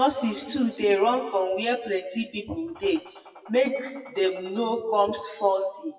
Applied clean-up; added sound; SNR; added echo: classical method WPE with log-MMSE.